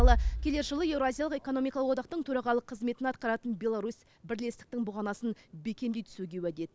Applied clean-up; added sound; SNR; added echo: none; Bass drum; 2 dB; none.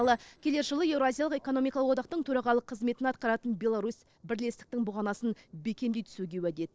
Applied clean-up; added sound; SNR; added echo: neural separator model SepFormer DNS4.